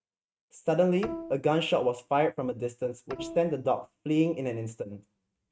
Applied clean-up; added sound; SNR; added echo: neural mask model RNNoise.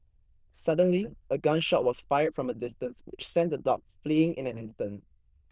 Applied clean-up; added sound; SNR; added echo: neural diffusion model UNIVERSE++.